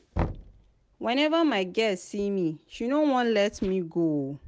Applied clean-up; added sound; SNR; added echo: none; Knock; 13 dB; none.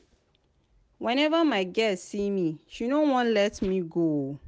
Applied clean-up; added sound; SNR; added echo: none; none; none; none.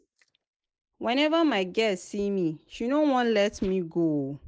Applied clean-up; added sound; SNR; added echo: neural mask model Resemble Enhance denoiser.